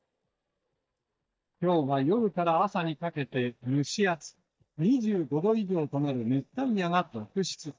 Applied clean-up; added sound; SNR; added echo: neural mask model DeepFilterNet 3.